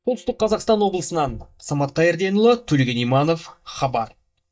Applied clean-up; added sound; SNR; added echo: neural mask model DeepFilterNet 3.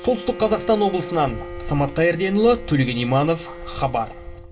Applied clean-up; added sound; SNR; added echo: none; Bowed string instrument; 15 dB; reverberation time 0.2 s.